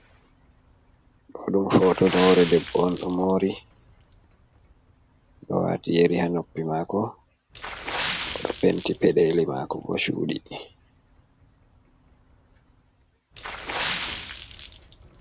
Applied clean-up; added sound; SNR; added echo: none; Water / Splash, splatter; 10 dB; none.